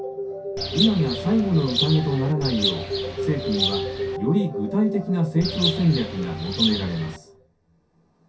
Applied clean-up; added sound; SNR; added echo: none; Bird; 6 dB; reverberation time 0.3 s.